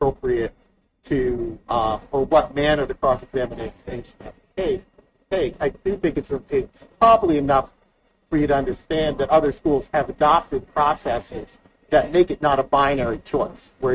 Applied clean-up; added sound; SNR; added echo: neural mask model RNNoise.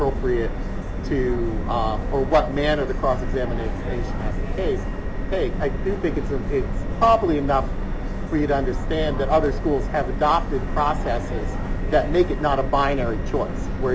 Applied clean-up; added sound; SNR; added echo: none; Subway, metro, underground; 1 dB; none.